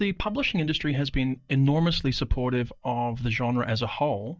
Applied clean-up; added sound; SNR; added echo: neural mask model DeepFilterNet 3.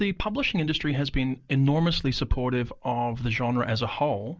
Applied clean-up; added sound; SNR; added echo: neural mask model Resemble Enhance denoiser.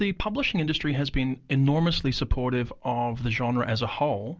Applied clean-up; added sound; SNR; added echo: none; none; none; none.